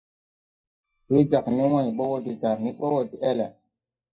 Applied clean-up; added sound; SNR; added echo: neural mask model DeepFilterNet 3.